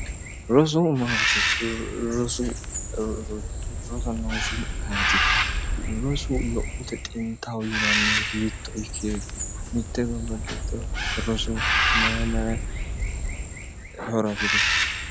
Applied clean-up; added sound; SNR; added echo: none; Bird; -2 dB; none.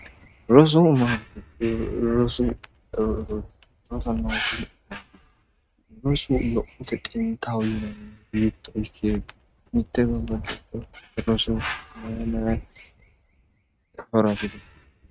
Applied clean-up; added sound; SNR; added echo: neural mask model RNNoise.